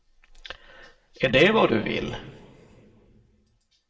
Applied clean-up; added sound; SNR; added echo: none; none; none; reverberation time 1.4 s.